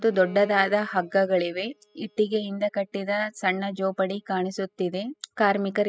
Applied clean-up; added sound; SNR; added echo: classical method spectral subtraction.